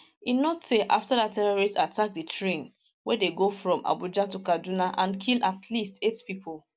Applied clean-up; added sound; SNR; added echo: none; none; none; none.